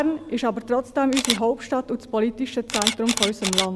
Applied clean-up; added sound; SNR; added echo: none; Camera; 5 dB; none.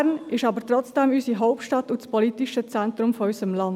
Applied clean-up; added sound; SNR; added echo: none; none; none; none.